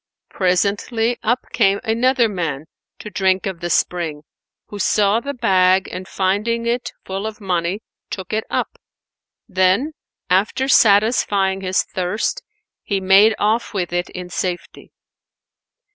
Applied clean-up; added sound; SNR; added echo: none; none; none; none.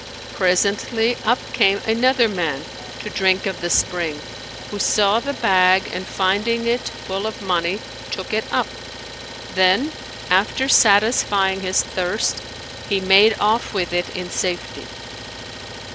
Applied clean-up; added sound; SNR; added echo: none; Idling; 12 dB; none.